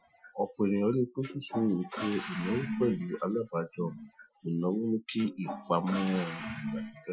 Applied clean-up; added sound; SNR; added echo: classical method Wiener filter.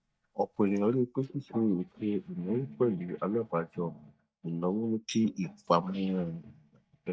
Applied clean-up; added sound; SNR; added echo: neural mask model DeepFilterNet 3.